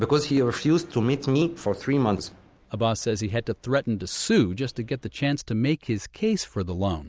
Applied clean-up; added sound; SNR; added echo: none; none; none; none.